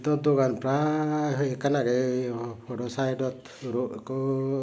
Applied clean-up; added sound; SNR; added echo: none; none; none; none.